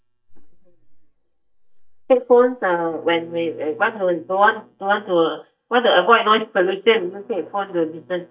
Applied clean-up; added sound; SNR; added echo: neural mask model DeepFilterNet 3.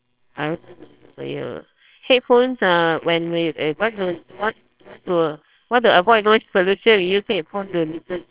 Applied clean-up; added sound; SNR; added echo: neural separator model SepFormer WHAMR!.